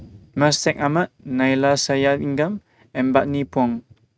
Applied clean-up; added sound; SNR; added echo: neural mask model RNNoise.